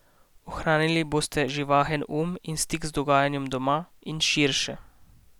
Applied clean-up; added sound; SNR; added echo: none; none; none; none.